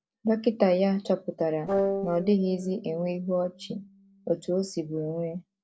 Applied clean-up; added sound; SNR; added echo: neural separator model SepFormer DNS4.